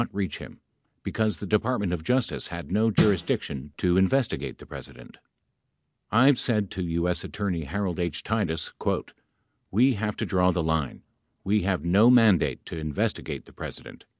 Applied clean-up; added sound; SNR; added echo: none; Snare drum; 3 dB; none.